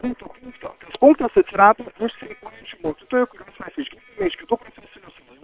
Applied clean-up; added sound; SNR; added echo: neural separator model SepFormer WHAM!.